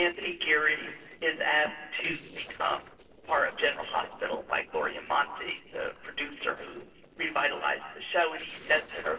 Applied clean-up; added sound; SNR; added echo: neural separator model SepFormer DNS4.